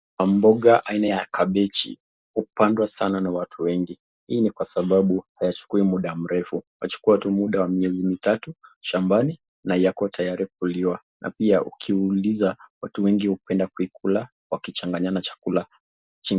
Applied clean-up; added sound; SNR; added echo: none; none; none; none.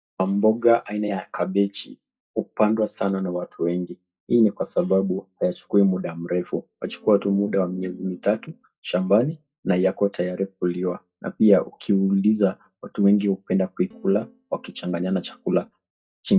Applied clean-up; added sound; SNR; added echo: neural mask model DeepFilterNet 3.